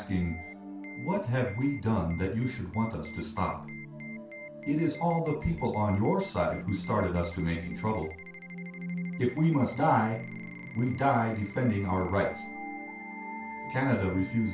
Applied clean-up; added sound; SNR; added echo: none; Ringtone; 17 dB; reverberation time 0.3 s.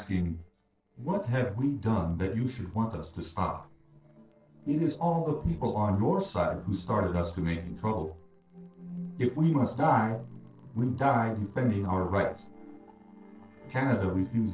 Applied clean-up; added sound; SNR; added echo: neural separator model SepFormer DNS4.